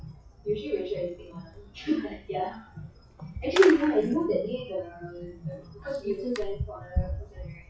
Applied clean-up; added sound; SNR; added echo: classical method WPE with log-MMSE.